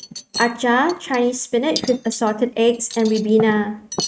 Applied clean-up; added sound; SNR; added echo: neural mask model RNNoise.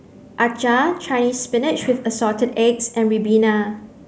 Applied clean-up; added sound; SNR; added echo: none; none; none; none.